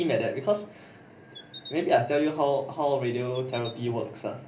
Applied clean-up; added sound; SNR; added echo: none; Chirp, tweet; 19 dB; reverberation time 0.3 s.